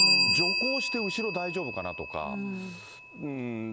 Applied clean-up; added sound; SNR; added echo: none; Bell; -4 dB; none.